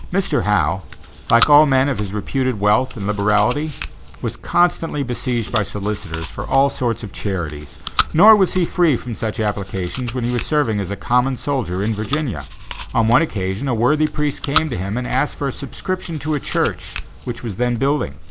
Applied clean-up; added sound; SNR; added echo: none; Chewing, mastication; 12 dB; none.